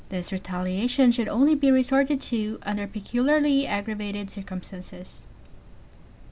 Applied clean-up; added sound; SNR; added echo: none; none; none; none.